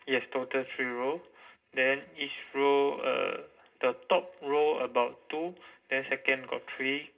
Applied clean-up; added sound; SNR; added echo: none; none; none; reverberation time 0.2 s.